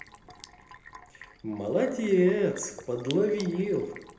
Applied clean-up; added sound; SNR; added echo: none; Sink (filling or washing); 19 dB; reverberation time 0.8 s.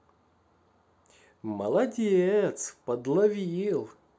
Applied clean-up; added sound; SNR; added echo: none; none; none; none.